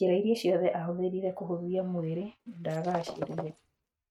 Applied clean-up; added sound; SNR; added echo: neural mask model RNNoise.